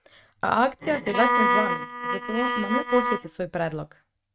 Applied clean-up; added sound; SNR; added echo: neural mask model RNNoise.